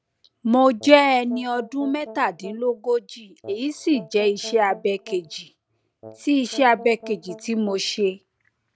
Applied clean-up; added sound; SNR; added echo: none; Brass instrument; 19 dB; none.